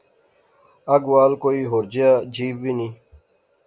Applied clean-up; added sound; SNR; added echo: none; none; none; none.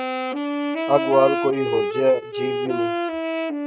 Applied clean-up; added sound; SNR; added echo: neural mask model RNNoise.